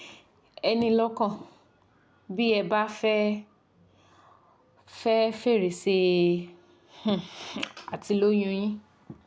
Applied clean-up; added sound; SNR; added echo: none; none; none; none.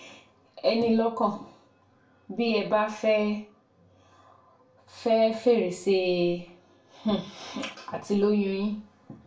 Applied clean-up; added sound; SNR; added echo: none; none; none; reverberation time 0.3 s.